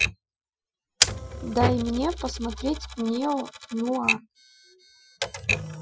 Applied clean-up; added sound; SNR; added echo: classical method Wiener filter.